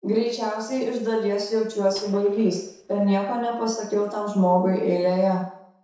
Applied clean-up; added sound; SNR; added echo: neural separator model SepFormer DNS4.